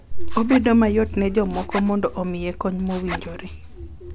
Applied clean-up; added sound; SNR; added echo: none; Zipper (clothing); 16 dB; none.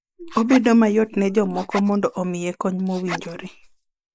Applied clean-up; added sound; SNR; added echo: neural mask model Resemble Enhance denoiser.